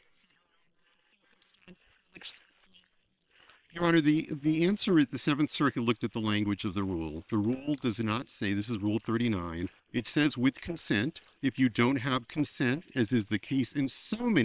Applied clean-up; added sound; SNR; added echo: neural separator model SepFormer WHAM!.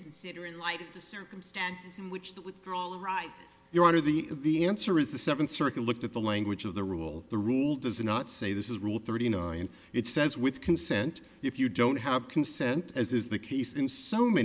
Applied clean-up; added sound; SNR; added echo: none; none; none; none.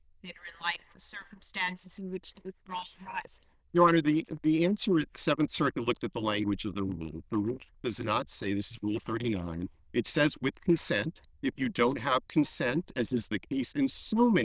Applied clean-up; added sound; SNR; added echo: neural diffusion model UNIVERSE++.